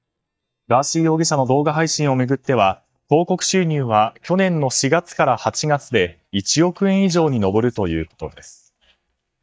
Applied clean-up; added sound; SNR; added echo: neural mask model DeepFilterNet 3.